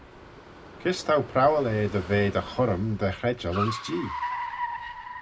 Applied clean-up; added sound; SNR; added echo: none; Car; 10 dB; reverberation time 0.2 s.